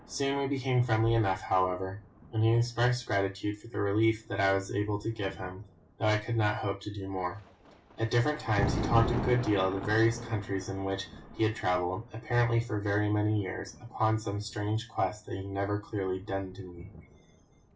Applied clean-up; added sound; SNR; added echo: none; Thunder; 12 dB; reverberation time 0.2 s.